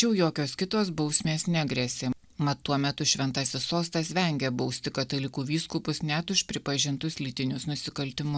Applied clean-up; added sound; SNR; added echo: none; none; none; none.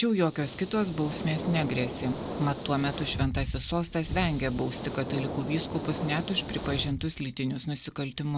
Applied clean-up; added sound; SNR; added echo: none; Hiss + Bicycle; 7 dB; none.